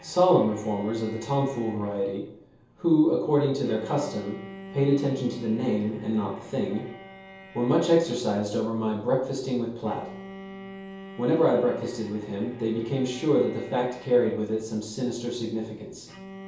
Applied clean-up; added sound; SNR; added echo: none; Bowed string instrument; 19 dB; reverberation time 0.7 s.